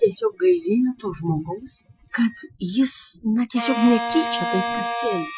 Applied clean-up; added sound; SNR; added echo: classical method Wiener filter.